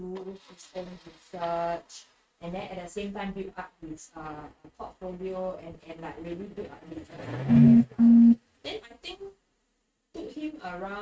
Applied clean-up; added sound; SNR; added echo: neural mask model RNNoise.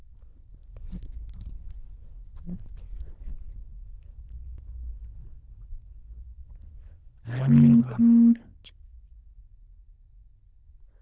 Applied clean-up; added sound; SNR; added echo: neural diffusion model UNIVERSE++.